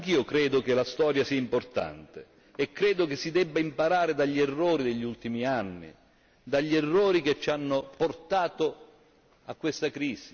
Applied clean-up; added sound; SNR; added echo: none; none; none; none.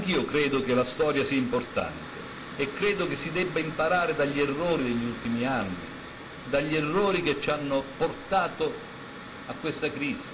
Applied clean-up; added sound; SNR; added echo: none; Mechanical fan; 12 dB; reverberation time 0.4 s.